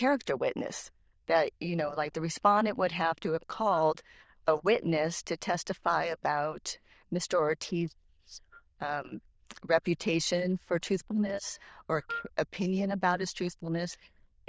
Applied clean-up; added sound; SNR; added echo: neural diffusion model UNIVERSE++.